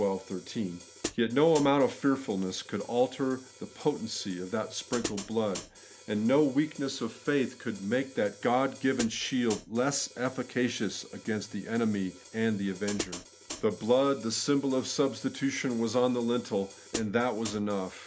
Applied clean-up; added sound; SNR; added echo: none; Hi-hat; 15 dB; none.